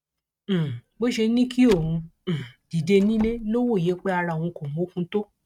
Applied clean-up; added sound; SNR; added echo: neural mask model RNNoise.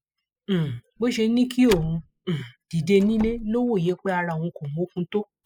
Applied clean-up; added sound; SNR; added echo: classical method spectral subtraction.